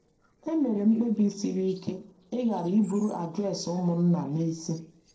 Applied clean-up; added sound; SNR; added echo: neural separator model SepFormer DNS4.